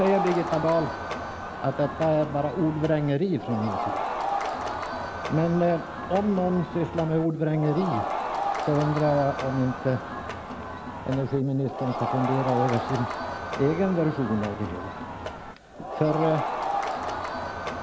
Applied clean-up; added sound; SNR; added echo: none; Crowd; 5 dB; none.